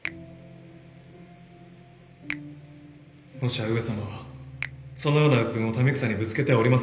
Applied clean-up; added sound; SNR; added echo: none; Finger snapping; 19 dB; reverberation time 0.8 s.